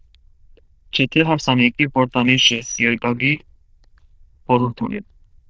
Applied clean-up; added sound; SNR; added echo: neural diffusion model UNIVERSE++.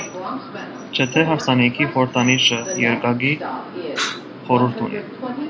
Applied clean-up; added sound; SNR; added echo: none; Subway, metro, underground; 9 dB; none.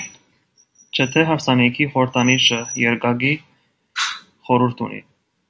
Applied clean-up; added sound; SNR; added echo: none; none; none; none.